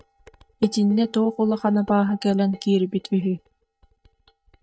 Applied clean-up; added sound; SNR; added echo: neural mask model DeepFilterNet 3.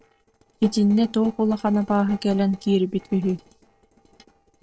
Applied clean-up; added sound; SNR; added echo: neural separator model SepFormer DNS4.